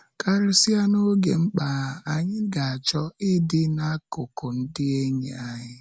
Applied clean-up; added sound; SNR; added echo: none; none; none; none.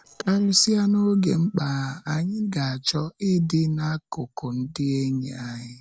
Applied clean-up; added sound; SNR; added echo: neural separator model SepFormer DNS4.